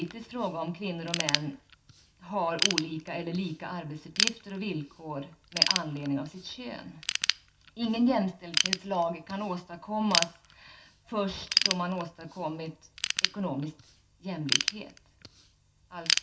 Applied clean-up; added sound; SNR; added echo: none; Ratchet, pawl / Tools; 0 dB; reverberation time 0.2 s.